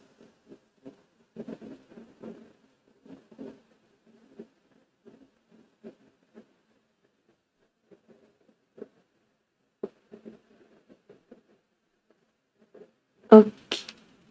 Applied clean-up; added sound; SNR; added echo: neural mask model RNNoise.